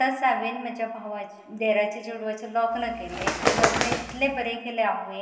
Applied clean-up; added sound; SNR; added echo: none; Bird; 1 dB; reverberation time 0.2 s.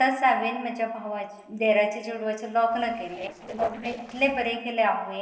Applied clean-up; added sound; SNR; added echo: neural separator model SepFormer DNS4.